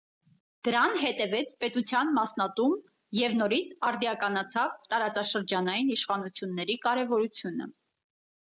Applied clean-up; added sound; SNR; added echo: none; none; none; none.